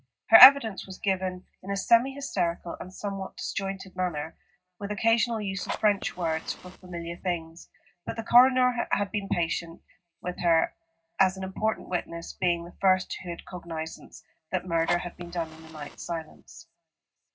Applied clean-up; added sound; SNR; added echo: none; Fire; 13 dB; reverberation time 0.2 s.